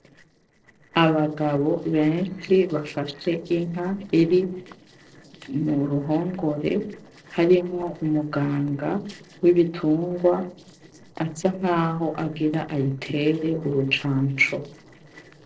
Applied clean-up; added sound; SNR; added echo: neural separator model SepFormer DNS4.